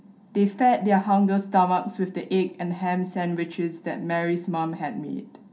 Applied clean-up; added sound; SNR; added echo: none; none; none; reverberation time 0.3 s.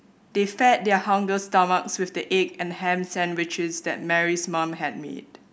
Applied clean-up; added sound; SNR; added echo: none; none; none; none.